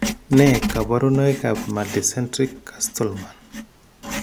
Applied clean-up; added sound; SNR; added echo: none; Writing; 9 dB; none.